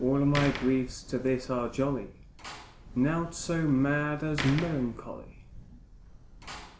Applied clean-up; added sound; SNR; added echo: none; Slam; 13 dB; none.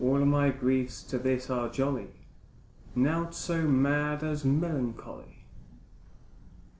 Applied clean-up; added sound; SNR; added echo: none; none; none; none.